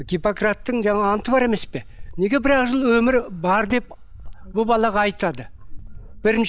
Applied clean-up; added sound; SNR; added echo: none; Cricket; 13 dB; none.